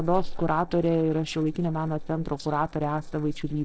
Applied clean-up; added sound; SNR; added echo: neural separator model SepFormer DNS4.